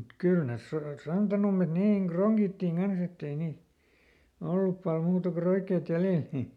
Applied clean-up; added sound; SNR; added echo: none; none; none; none.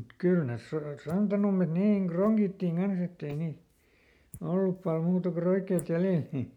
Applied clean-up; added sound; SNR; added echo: neural mask model Resemble Enhance denoiser.